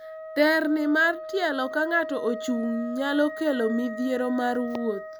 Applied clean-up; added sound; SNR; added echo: none; Wind instrument, woodwind instrument; 11 dB; none.